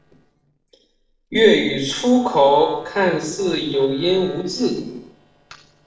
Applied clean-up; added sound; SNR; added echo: neural separator model SepFormer DNS4.